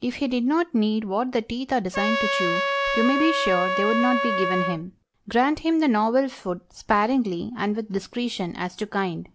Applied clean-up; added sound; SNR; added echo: none; Trumpet; 1 dB; none.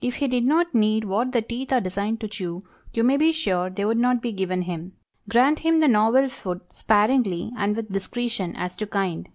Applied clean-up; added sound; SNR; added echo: none; none; none; none.